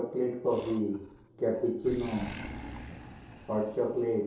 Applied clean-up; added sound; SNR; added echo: none; Animal; 14 dB; reverberation time 2.8 s.